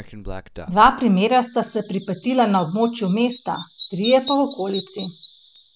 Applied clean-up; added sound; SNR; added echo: none; Bird vocalization, bird call, bird song; 15 dB; none.